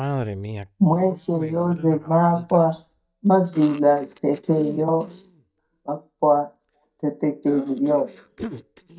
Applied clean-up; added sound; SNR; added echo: neural mask model DeepFilterNet 3.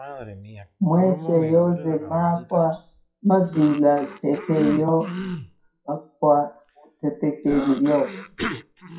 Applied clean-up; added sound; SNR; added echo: classical method WPE with log-MMSE.